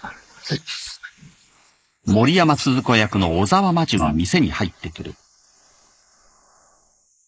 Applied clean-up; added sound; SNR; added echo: neural mask model Resemble Enhance denoiser.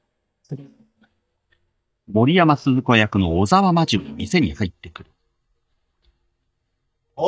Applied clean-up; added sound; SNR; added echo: neural mask model DeepFilterNet 3.